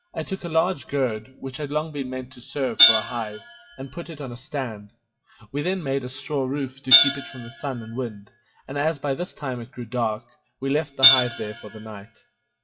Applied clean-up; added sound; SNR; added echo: classical method WPE with log-MMSE.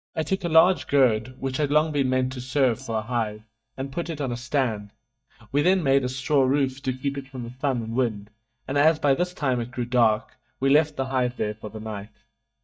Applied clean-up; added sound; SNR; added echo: neural mask model DeepFilterNet 3.